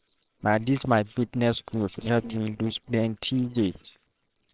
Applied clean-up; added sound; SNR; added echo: neural separator model SepFormer WHAMR!.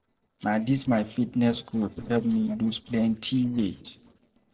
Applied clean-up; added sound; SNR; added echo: neural separator model SepFormer DNS4.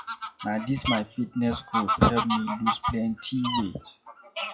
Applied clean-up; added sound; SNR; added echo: classical method WPE with log-MMSE.